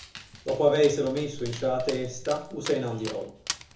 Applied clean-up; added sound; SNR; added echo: none; Dog; 13 dB; reverberation time 0.7 s.